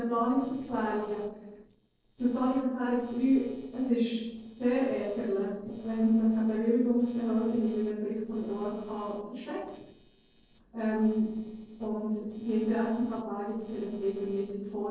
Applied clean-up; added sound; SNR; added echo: neural separator model SepFormer DNS4.